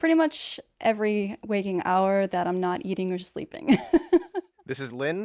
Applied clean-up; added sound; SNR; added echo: none; none; none; none.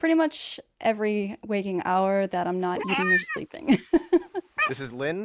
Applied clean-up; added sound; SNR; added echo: neural mask model Resemble Enhance denoiser.